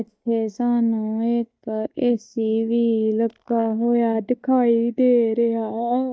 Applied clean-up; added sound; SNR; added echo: neural mask model DeepFilterNet 3.